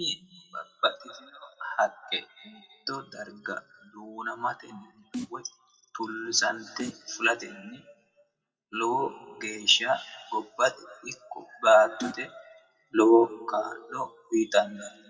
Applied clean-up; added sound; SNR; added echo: classical method WPE with log-MMSE.